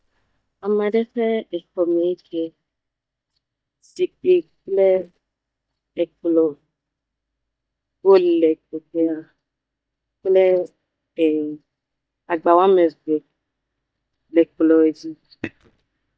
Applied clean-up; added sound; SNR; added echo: neural mask model DeepFilterNet 3.